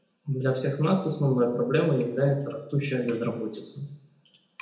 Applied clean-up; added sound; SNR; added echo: none; none; none; reverberation time 0.7 s.